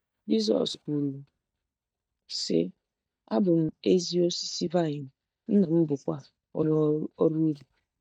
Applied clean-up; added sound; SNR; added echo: neural mask model DeepFilterNet 3.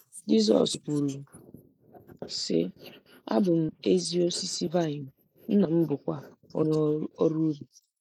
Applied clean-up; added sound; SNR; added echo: neural mask model Resemble Enhance denoiser.